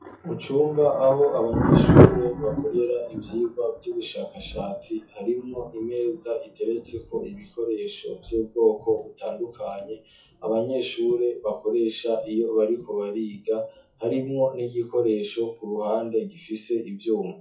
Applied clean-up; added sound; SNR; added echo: classical method WPE with log-MMSE.